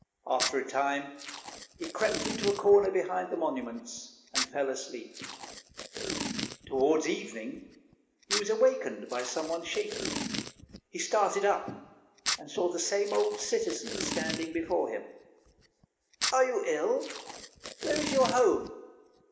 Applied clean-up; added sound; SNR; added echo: none; Packing tape, duct tape; 8 dB; reverberation time 1.0 s.